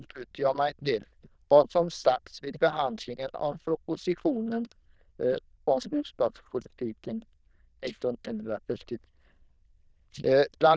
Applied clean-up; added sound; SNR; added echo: neural diffusion model UNIVERSE++.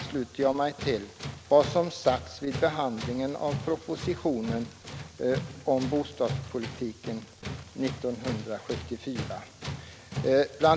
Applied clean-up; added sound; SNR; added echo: none; Tools; 10 dB; none.